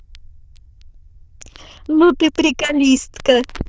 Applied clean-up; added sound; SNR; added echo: neural diffusion model UNIVERSE++.